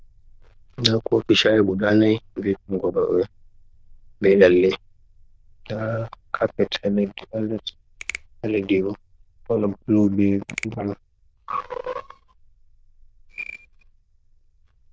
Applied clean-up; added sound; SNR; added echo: neural diffusion model UNIVERSE++.